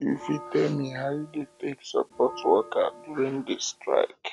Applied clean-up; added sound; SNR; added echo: none; Bell; 18 dB; none.